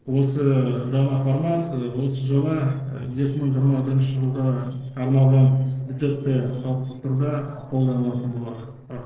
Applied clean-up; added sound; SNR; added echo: neural separator model SepFormer DNS4.